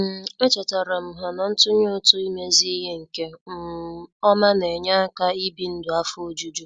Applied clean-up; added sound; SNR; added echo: none; none; none; none.